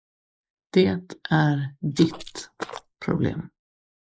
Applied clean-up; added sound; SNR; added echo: neural mask model Resemble Enhance denoiser.